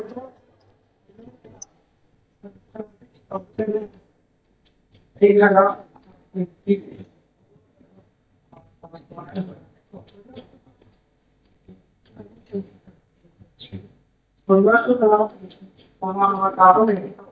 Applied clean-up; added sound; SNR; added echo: neural mask model DeepFilterNet 3.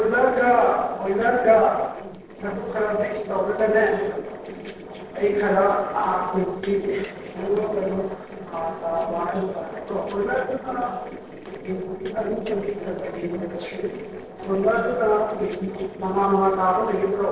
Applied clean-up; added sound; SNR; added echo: neural separator model SepFormer DNS4.